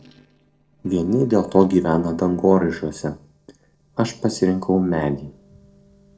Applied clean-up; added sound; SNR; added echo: neural separator model SepFormer DNS4.